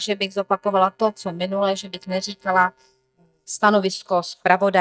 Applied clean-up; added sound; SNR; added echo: neural mask model DeepFilterNet 3.